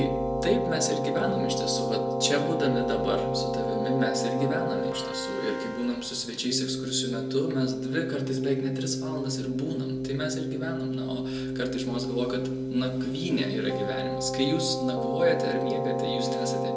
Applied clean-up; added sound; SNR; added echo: none; Keyboard (musical); 0 dB; reverberation time 0.2 s.